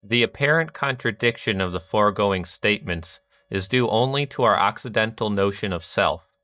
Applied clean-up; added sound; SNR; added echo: neural mask model DeepFilterNet 3.